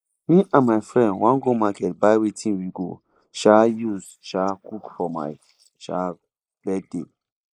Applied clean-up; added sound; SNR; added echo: neural mask model Resemble Enhance denoiser.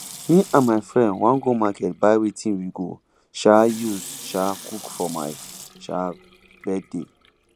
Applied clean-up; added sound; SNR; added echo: none; Sink (filling or washing) / Water tap, faucet; 19 dB; none.